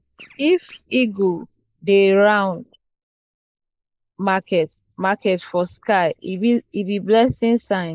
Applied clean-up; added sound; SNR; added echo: neural mask model Resemble Enhance denoiser.